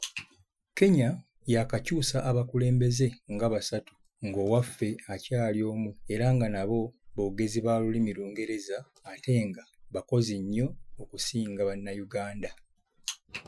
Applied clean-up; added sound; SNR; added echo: classical method Wiener filter.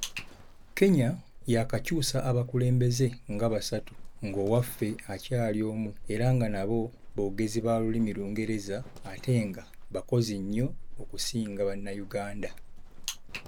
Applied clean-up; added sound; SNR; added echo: none; Livestock, farm animals, working animals; 9 dB; none.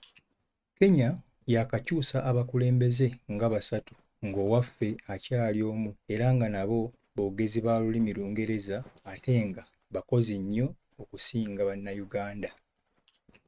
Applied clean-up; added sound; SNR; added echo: neural mask model RNNoise.